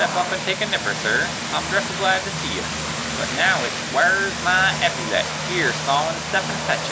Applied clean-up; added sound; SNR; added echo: none; Vehicle; 3 dB; none.